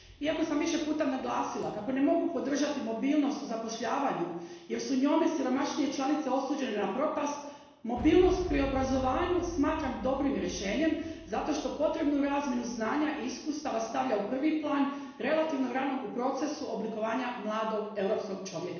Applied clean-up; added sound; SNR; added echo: none; Boom; 18 dB; reverberation time 1.1 s.